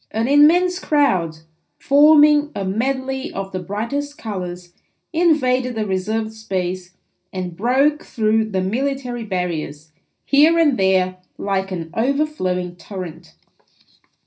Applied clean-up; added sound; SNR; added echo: none; none; none; reverberation time 0.4 s.